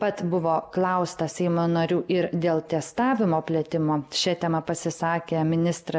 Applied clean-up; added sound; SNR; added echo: none; none; none; none.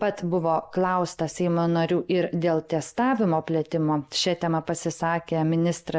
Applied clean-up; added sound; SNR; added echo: neural mask model DeepFilterNet 3.